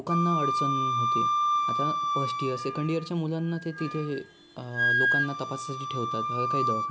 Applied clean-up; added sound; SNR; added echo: none; Wind instrument, woodwind instrument; -3 dB; none.